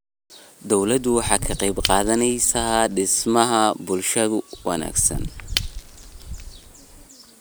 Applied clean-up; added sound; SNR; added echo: none; Shatter / Crushing; 9 dB; none.